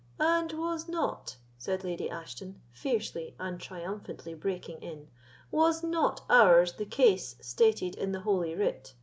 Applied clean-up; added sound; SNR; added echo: none; none; none; none.